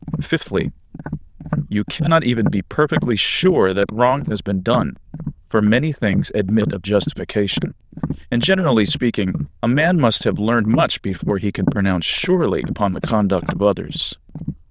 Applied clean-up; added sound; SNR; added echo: neural diffusion model UNIVERSE++.